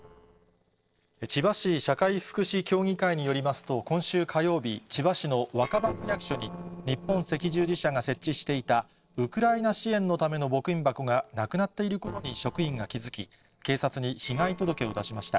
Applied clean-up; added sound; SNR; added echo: neural separator model SepFormer DNS4.